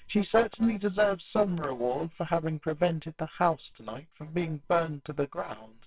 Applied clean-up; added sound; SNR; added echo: neural separator model SepFormer WHAMR!.